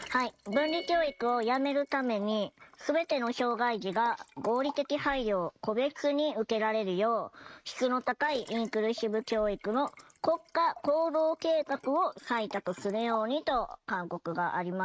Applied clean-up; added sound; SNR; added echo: neural mask model RNNoise.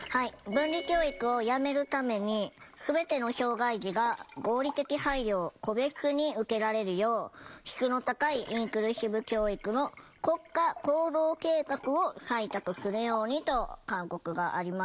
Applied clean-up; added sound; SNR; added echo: none; Liquid; 18 dB; none.